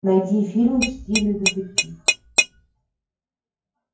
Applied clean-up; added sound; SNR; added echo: classical method WPE with log-MMSE.